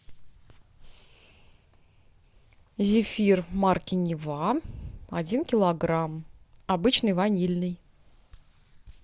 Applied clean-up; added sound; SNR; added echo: none; none; none; none.